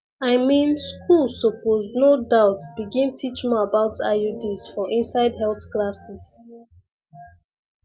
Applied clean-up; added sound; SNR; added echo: none; none; none; none.